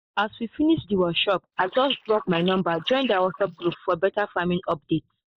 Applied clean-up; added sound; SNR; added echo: neural mask model Resemble Enhance denoiser.